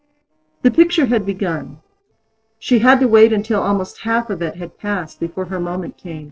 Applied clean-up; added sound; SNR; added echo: neural separator model SepFormer DNS4.